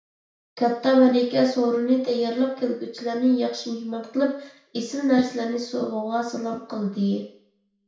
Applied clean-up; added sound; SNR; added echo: none; none; none; reverberation time 0.6 s.